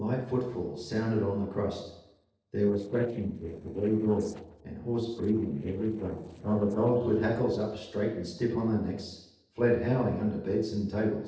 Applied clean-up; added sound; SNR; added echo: neural separator model SepFormer DNS4.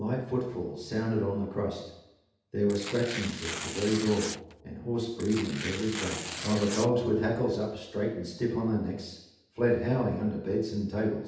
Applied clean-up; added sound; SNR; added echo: none; Tearing; 8 dB; reverberation time 0.8 s.